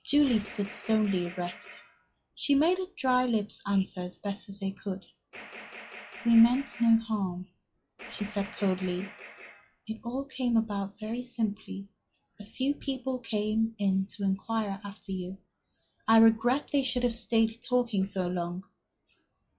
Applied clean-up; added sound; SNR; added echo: classical method log-MMSE.